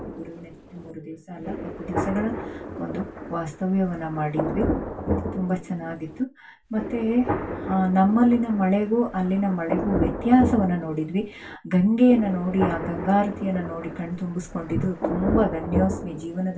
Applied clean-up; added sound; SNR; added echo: none; Thunder; 7 dB; reverberation time 0.2 s.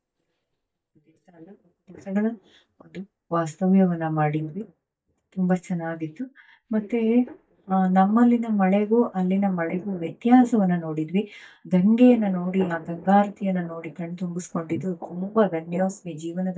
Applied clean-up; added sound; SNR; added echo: neural mask model DeepFilterNet 3.